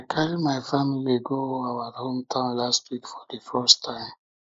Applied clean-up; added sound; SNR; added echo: neural mask model Resemble Enhance denoiser.